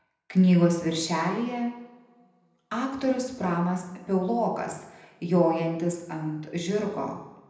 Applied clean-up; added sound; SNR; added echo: none; none; none; reverberation time 0.8 s.